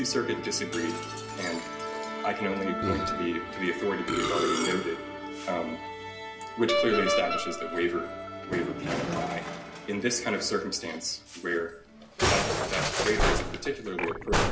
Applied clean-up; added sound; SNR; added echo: none; Musical instrument; 0 dB; reverberation time 0.4 s.